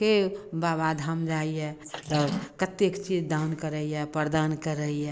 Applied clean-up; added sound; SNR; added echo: neural mask model Resemble Enhance denoiser.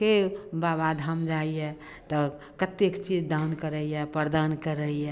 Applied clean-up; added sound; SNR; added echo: none; none; none; none.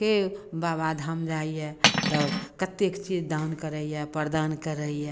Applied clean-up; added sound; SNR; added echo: none; Cutlery, silverware; -4 dB; none.